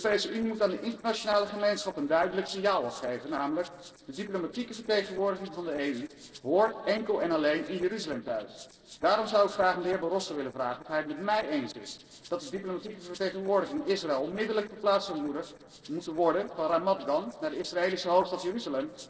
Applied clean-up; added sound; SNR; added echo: neural separator model SepFormer DNS4.